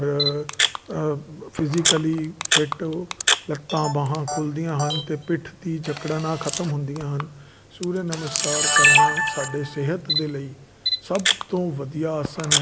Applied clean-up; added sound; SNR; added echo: none; Camera; -2 dB; none.